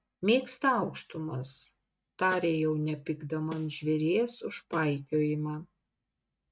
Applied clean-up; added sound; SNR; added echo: neural mask model RNNoise.